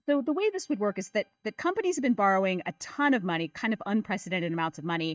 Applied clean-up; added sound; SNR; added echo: neural mask model DeepFilterNet 3.